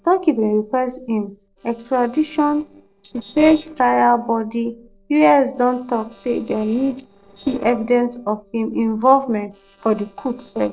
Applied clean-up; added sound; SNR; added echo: neural separator model SepFormer DNS4.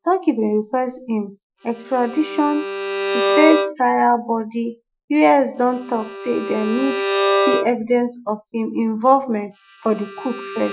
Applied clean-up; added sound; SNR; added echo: classical method Wiener filter.